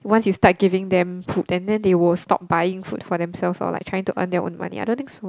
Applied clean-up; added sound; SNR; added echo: none; none; none; none.